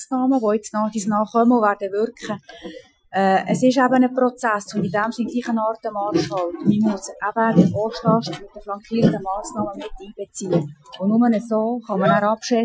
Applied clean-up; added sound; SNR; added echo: classical method Wiener filter.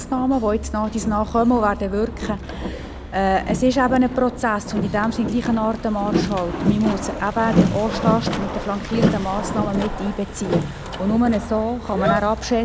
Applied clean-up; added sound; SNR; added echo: none; Boat, Water vehicle; 4 dB; none.